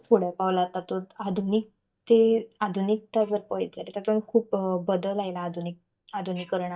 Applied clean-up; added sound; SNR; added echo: neural mask model DeepFilterNet 3.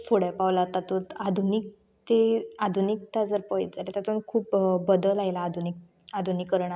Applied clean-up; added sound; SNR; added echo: none; none; none; none.